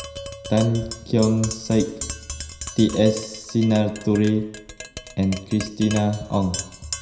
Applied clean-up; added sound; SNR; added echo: none; Tap; 12 dB; reverberation time 0.9 s.